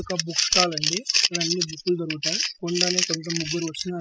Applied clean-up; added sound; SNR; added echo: classical method spectral subtraction.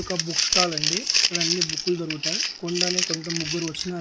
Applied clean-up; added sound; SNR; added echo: none; Crumpling, crinkling; -4 dB; none.